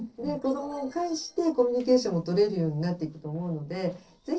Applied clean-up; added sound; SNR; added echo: neural separator model SepFormer DNS4.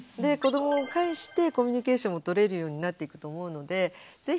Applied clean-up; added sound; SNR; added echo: none; none; none; none.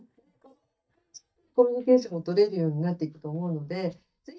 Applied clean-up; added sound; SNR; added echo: neural mask model DeepFilterNet 3.